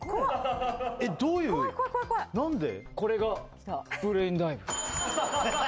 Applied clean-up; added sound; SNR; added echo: none; none; none; none.